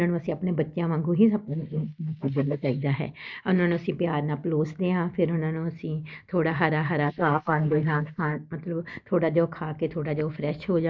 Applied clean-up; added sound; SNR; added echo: neural mask model Resemble Enhance denoiser.